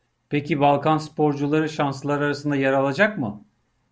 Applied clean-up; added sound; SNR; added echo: none; none; none; none.